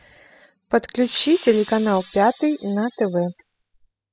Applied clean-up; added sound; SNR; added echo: classical method spectral subtraction.